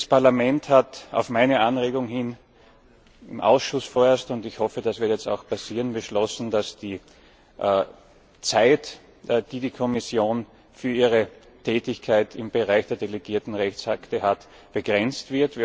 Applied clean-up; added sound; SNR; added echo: none; none; none; none.